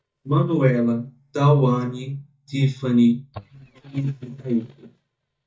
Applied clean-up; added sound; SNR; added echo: neural mask model DeepFilterNet 3.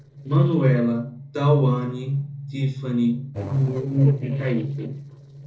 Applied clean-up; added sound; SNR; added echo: neural separator model SepFormer DNS4.